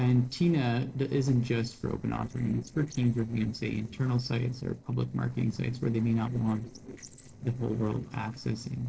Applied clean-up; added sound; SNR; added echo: neural separator model SepFormer DNS4.